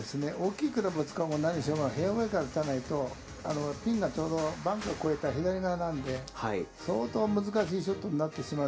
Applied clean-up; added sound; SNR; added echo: none; Whoosh, swoosh, swish; 19 dB; reverberation time 0.3 s.